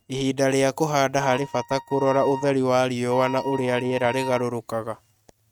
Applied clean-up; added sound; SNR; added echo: neural mask model RNNoise.